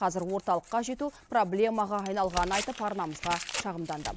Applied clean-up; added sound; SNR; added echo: none; Tearing; 11 dB; none.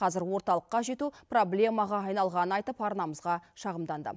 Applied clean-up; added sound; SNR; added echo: none; none; none; none.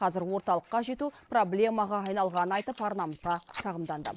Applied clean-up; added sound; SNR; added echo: neural mask model Resemble Enhance denoiser.